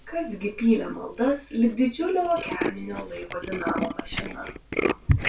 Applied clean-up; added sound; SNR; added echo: none; Tools; 6 dB; reverberation time 0.2 s.